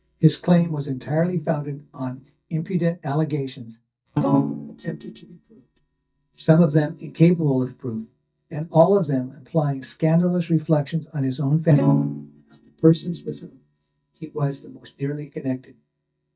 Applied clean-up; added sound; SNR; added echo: neural mask model DeepFilterNet 3.